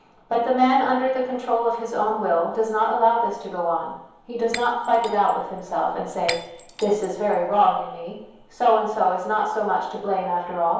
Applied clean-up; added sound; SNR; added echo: none; Shatter; 16 dB; reverberation time 2.2 s.